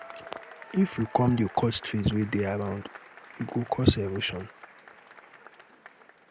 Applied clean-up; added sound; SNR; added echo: none; Applause / Crowd / Cheering; 19 dB; none.